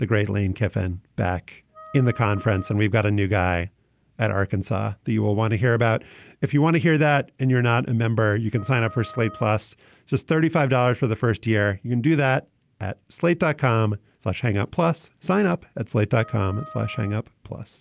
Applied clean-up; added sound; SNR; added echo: none; Wind instrument, woodwind instrument; 20 dB; none.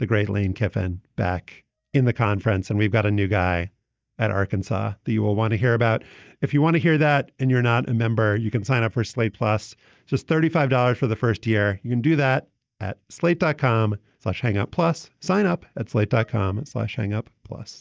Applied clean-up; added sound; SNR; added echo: neural mask model DeepFilterNet 3.